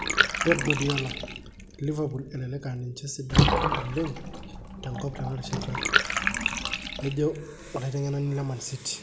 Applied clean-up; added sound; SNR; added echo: none; Bathtub (filling or washing) / Water; -2 dB; none.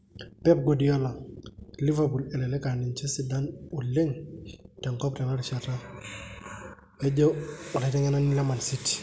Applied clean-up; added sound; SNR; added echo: none; none; none; none.